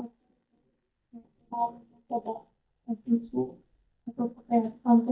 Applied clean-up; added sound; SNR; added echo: neural mask model DeepFilterNet 3.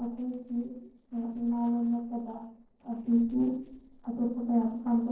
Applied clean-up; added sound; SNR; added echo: neural separator model SepFormer DNS4.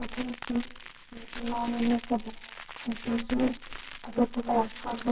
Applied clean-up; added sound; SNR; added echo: neural separator model SepFormer WHAMR!.